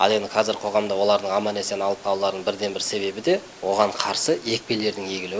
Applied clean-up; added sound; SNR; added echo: none; none; none; none.